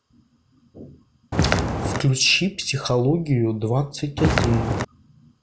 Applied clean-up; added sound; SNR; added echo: none; Walk, footsteps; -3 dB; none.